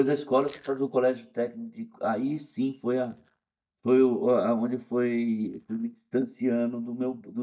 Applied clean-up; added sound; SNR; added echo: neural mask model DeepFilterNet 3.